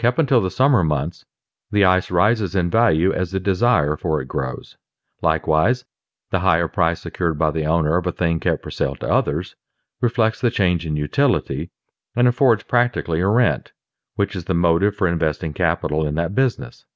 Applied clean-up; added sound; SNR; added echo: none; none; none; none.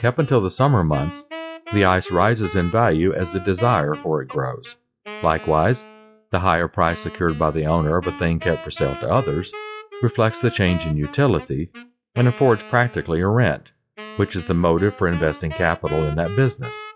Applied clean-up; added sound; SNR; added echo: classical method log-MMSE.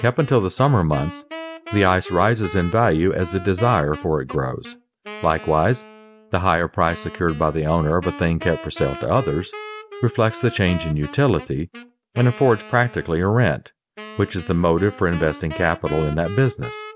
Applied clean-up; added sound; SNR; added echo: none; Wind instrument, woodwind instrument; 16 dB; none.